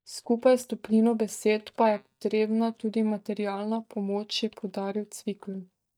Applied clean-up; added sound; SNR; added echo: neural mask model DeepFilterNet 3.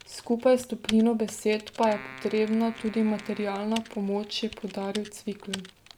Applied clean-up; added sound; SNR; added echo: none; Keyboard (musical) + Typing; 16 dB; none.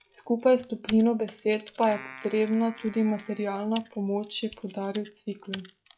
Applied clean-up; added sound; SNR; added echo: classical method log-MMSE.